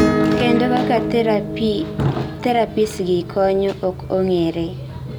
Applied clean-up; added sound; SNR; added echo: none; Acoustic guitar / Strum; 4 dB; none.